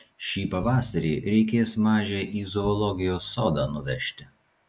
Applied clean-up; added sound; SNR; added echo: none; Piano; 16 dB; none.